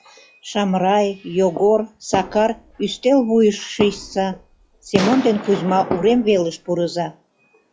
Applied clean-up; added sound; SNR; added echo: classical method log-MMSE.